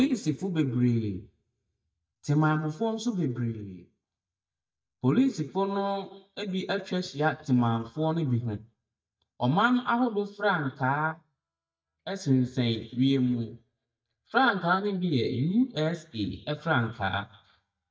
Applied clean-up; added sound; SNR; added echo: neural mask model DeepFilterNet 3.